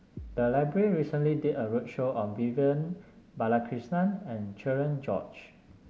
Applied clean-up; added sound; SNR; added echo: none; Bass drum; 14 dB; none.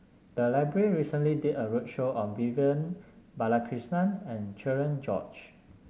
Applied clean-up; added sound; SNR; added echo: none; none; none; none.